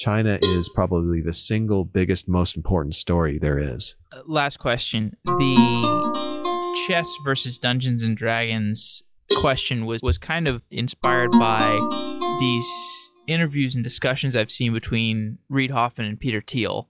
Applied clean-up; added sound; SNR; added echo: classical method log-MMSE.